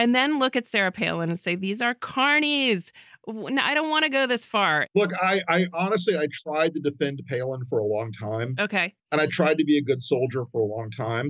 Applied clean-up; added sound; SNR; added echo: none; none; none; none.